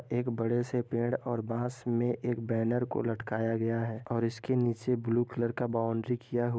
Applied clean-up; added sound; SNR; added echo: none; none; none; none.